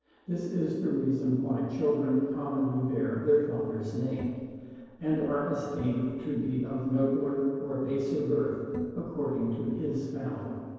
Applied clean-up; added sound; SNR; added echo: neural separator model SepFormer DNS4.